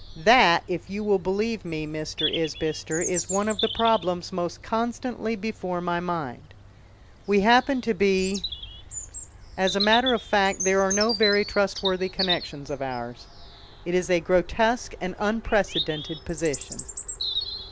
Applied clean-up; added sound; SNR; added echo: none; Bird vocalization, bird call, bird song; 9 dB; none.